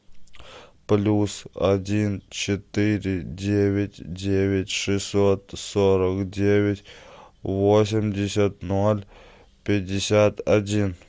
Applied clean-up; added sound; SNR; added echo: none; none; none; none.